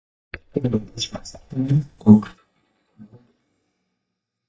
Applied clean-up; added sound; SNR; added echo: neural mask model DeepFilterNet 3.